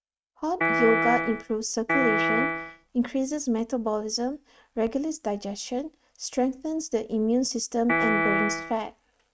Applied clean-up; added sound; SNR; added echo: neural mask model RNNoise.